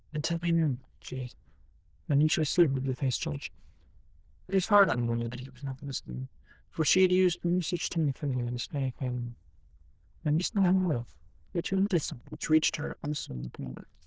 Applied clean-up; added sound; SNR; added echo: neural diffusion model UNIVERSE++.